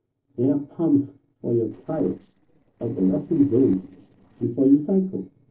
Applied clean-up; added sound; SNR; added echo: neural separator model SepFormer DNS4.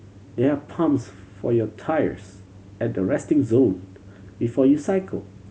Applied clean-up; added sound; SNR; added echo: none; none; none; none.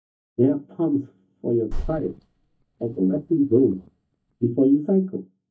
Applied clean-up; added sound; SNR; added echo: neural mask model DeepFilterNet 3.